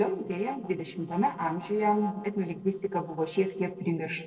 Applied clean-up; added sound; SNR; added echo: neural separator model SepFormer DNS4.